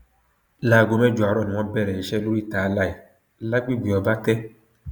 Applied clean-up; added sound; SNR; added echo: none; none; none; none.